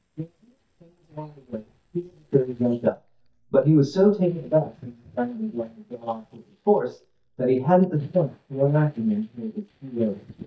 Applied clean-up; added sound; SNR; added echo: neural mask model DeepFilterNet 3.